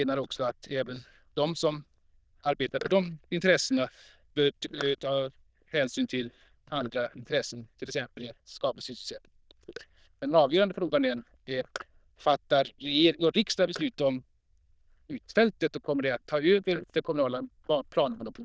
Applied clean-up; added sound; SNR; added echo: neural diffusion model UNIVERSE++.